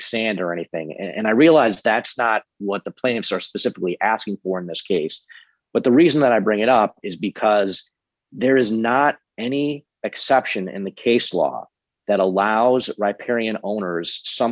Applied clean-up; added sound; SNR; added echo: none; none; none; none.